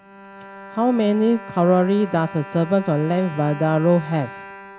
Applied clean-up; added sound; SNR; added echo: none; Bowed string instrument; 16 dB; none.